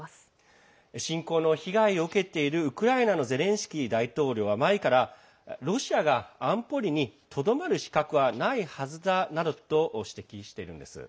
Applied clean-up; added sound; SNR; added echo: none; none; none; none.